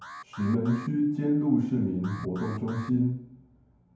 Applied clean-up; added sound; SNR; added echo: none; Alarm; 18 dB; reverberation time 0.9 s.